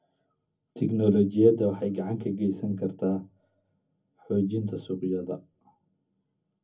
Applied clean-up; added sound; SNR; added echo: none; none; none; reverberation time 0.3 s.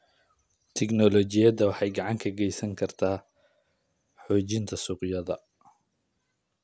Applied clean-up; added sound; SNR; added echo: none; none; none; none.